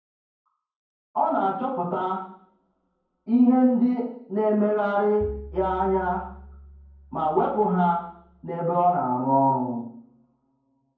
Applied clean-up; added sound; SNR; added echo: none; Bowed string instrument; 17 dB; reverberation time 0.9 s.